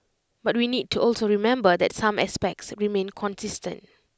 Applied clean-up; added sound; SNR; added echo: none; none; none; none.